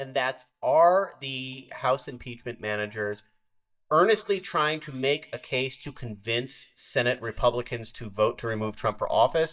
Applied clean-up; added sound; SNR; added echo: neural mask model DeepFilterNet 3.